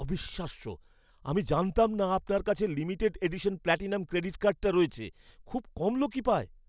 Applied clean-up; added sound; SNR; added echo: none; none; none; none.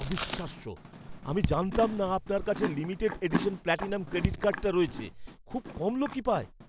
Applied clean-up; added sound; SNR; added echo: none; Chewing, mastication + Raindrop / Drip; 6 dB; none.